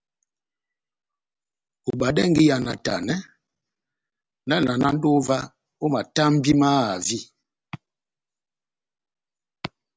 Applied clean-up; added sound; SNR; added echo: none; none; none; none.